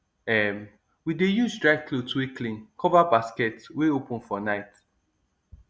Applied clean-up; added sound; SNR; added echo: none; none; none; none.